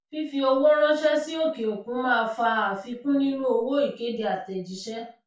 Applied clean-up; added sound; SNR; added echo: none; none; none; reverberation time 0.3 s.